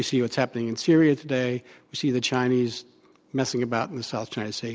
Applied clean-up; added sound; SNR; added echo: none; none; none; none.